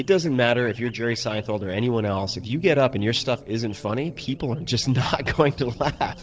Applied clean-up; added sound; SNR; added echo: neural separator model SepFormer DNS4.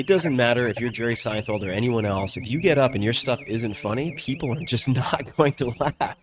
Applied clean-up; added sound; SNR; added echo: neural mask model RNNoise.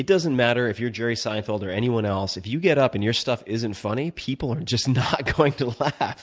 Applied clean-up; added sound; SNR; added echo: none; none; none; none.